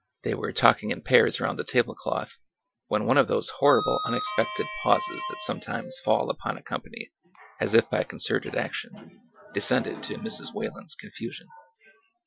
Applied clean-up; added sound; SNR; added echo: classical method Wiener filter.